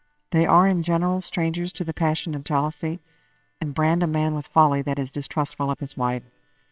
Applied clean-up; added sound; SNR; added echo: neural separator model SepFormer WHAMR!.